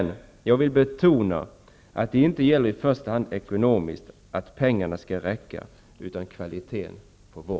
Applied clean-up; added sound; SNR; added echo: none; none; none; none.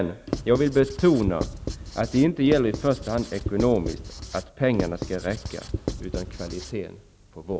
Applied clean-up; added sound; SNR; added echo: none; Writing; 8 dB; none.